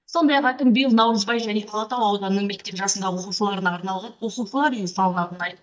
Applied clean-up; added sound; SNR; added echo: neural mask model DeepFilterNet 3.